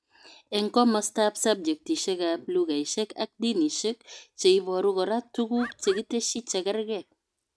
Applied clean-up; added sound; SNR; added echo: neural mask model RNNoise.